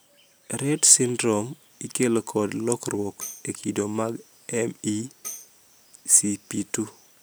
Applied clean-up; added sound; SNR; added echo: none; Tambourine; 18 dB; none.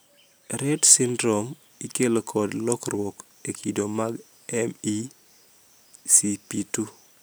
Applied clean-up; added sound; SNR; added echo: none; none; none; none.